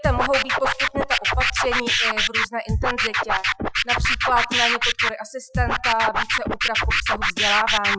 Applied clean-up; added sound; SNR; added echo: classical method Wiener filter.